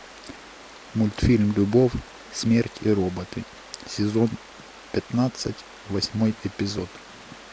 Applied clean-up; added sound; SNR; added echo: none; Water; 19 dB; none.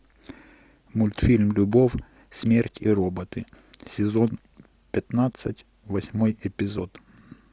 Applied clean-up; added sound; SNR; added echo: none; none; none; none.